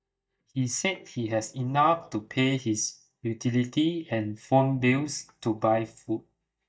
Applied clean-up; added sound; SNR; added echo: neural mask model DeepFilterNet 3.